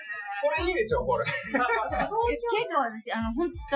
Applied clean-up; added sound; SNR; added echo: classical method Wiener filter.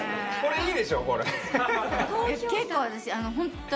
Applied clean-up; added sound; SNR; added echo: none; none; none; none.